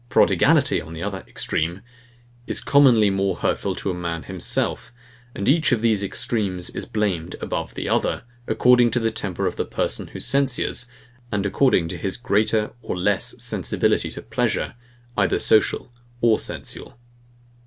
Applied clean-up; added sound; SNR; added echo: none; none; none; none.